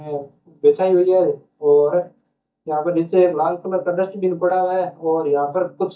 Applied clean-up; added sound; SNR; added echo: neural mask model DeepFilterNet 3.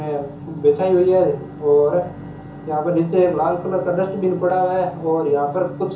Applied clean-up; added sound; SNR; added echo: none; Bowed string instrument; 18 dB; reverberation time 0.6 s.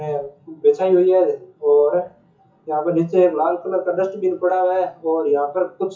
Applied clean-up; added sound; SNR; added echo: classical method WPE with log-MMSE.